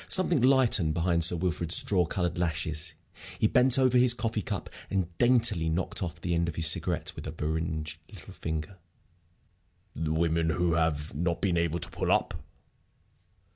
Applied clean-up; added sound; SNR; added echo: none; none; none; none.